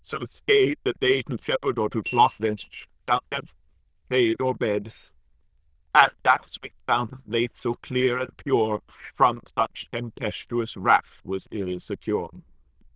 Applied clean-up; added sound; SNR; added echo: neural diffusion model UNIVERSE++.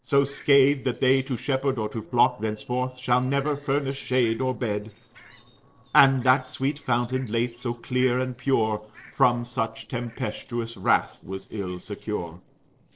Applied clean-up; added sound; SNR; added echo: neural separator model SepFormer DNS4.